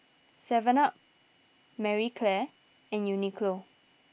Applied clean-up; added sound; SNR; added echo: none; none; none; none.